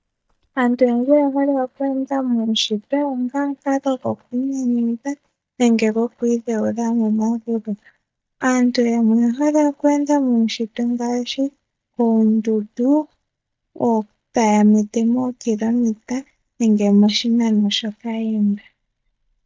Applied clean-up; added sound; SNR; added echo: neural mask model DeepFilterNet 3.